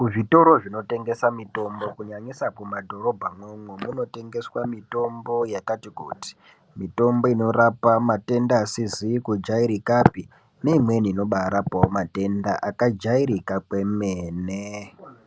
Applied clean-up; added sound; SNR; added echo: none; none; none; none.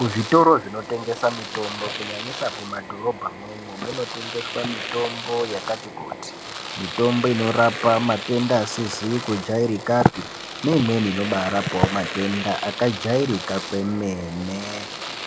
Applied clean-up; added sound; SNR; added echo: none; Domestic sounds, home sounds; 9 dB; none.